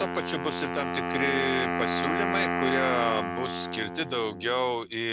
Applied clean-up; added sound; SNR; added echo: none; Wind instrument, woodwind instrument; 1 dB; none.